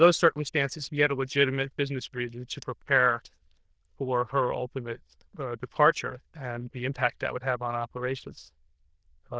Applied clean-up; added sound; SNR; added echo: neural diffusion model UNIVERSE++.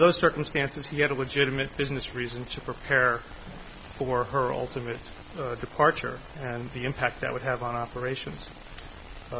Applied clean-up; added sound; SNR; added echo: none; none; none; none.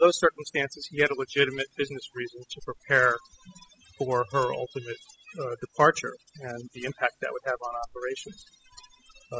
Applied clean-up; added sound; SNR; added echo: classical method spectral subtraction.